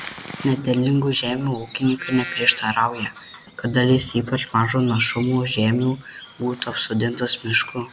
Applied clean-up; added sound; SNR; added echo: none; Bird vocalization, bird call, bird song; 17 dB; none.